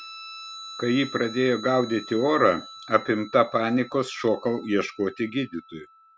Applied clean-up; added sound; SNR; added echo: none; Guitar; 17 dB; none.